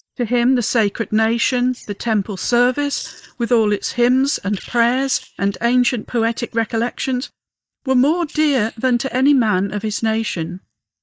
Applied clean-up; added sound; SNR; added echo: neural mask model DeepFilterNet 3.